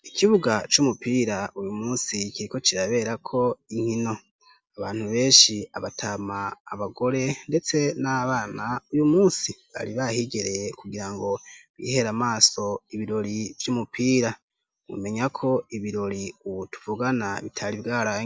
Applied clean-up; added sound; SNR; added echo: none; none; none; none.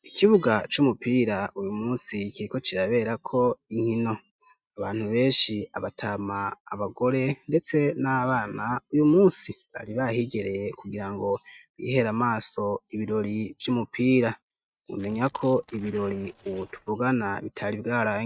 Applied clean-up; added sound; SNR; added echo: neural mask model RNNoise.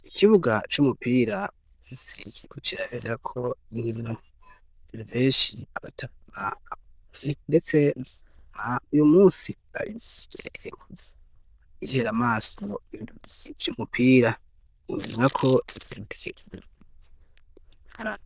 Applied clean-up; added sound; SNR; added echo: neural diffusion model UNIVERSE++.